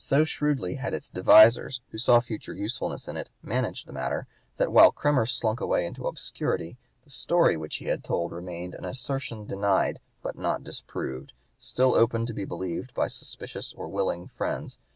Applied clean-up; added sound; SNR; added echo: none; none; none; none.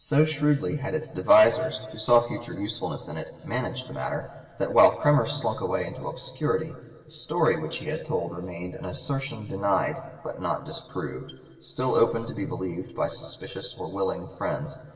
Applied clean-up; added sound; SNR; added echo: none; none; none; reverberation time 2.0 s.